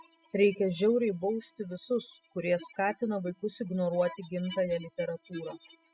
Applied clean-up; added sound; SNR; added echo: classical method spectral subtraction.